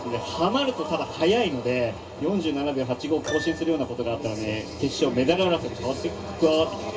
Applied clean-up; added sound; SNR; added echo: none; Keyboard (musical); 17 dB; reverberation time 0.2 s.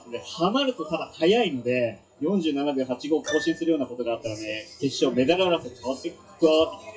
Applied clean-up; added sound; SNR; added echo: classical method WPE with log-MMSE.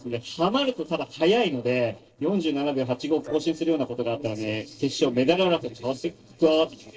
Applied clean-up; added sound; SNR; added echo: neural separator model SepFormer DNS4.